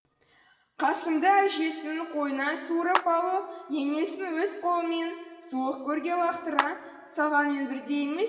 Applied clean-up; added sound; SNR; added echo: none; Clapping; 7 dB; reverberation time 2.7 s.